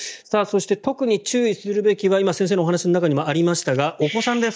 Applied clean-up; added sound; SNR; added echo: neural mask model DeepFilterNet 3.